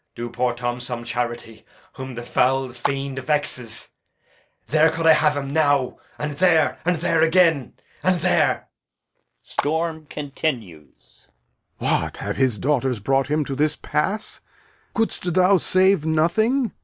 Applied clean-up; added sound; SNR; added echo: neural mask model Resemble Enhance denoiser.